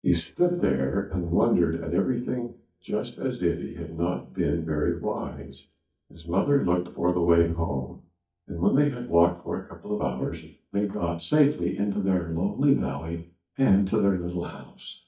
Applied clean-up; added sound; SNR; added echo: neural mask model DeepFilterNet 3.